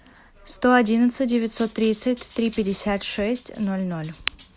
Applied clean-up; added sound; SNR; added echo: none; none; none; none.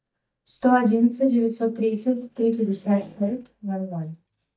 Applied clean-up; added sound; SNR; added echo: neural mask model DeepFilterNet 3.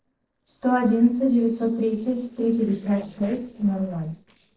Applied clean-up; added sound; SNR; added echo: neural separator model SepFormer DNS4.